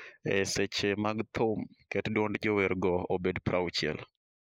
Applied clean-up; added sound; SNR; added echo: neural mask model Resemble Enhance denoiser.